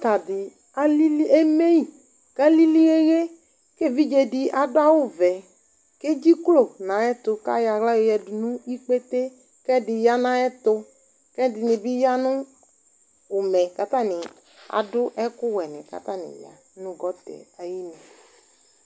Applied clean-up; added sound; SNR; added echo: none; none; none; none.